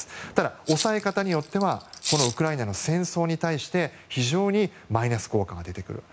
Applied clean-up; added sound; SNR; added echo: neural mask model Resemble Enhance denoiser.